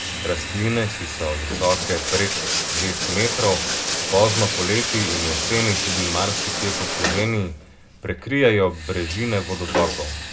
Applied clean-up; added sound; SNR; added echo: none; Bathtub (filling or washing); 2 dB; reverberation time 0.2 s.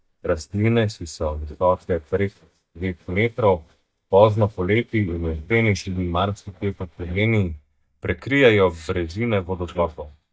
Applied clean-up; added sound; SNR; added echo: neural mask model DeepFilterNet 3.